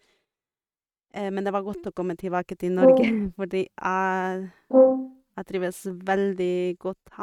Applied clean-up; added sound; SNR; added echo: neural mask model RNNoise.